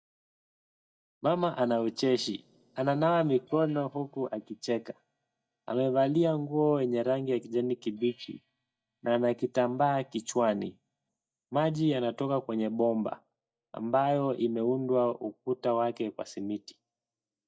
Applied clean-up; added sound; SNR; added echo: neural mask model DeepFilterNet 3.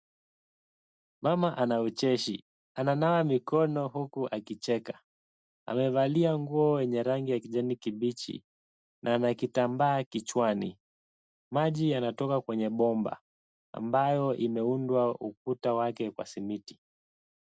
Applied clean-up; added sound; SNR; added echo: none; none; none; none.